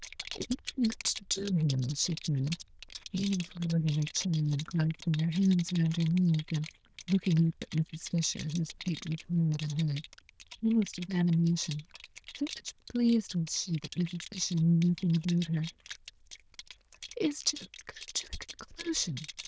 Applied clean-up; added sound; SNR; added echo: neural diffusion model UNIVERSE++.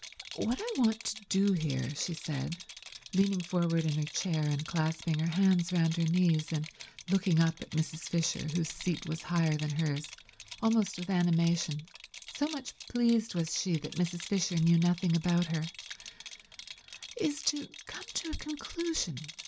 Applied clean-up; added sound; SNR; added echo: none; Rattle; 15 dB; none.